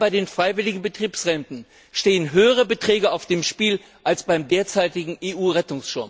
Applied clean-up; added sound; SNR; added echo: none; none; none; none.